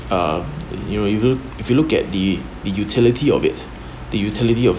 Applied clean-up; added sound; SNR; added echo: none; none; none; none.